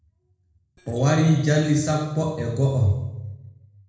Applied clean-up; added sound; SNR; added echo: neural separator model SepFormer DNS4.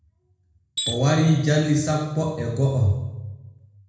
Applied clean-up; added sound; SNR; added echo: none; Tools; 14 dB; reverberation time 1.0 s.